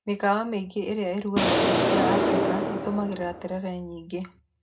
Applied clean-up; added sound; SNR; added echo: none; Explosion; -4 dB; reverberation time 0.2 s.